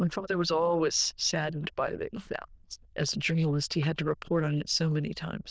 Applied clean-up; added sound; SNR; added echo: neural diffusion model UNIVERSE++.